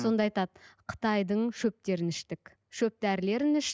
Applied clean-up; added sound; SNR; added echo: none; none; none; none.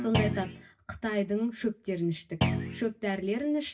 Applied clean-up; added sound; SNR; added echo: none; Thump, thud; -1 dB; reverberation time 0.1 s.